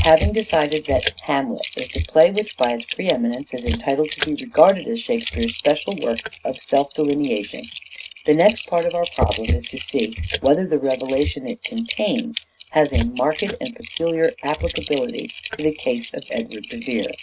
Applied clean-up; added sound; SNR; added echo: neural mask model RNNoise.